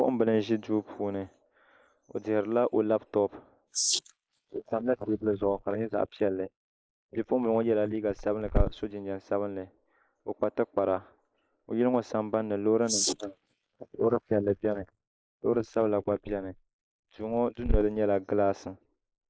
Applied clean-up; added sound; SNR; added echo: neural mask model Resemble Enhance denoiser.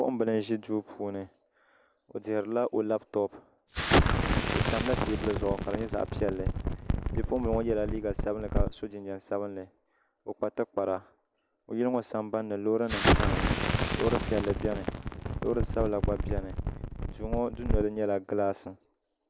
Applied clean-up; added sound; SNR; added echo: none; Explosion; 0 dB; none.